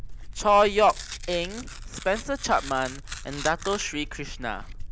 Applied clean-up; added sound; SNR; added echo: none; Tearing; 10 dB; none.